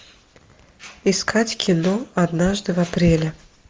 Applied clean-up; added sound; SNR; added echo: none; none; none; none.